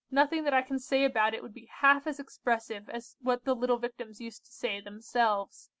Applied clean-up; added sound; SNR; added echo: none; none; none; none.